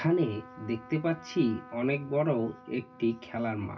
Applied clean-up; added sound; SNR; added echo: none; Trumpet; 20 dB; reverberation time 0.1 s.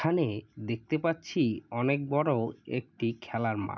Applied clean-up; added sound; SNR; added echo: none; none; none; none.